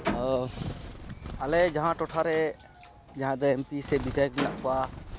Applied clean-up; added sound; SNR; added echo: none; Bird; 9 dB; none.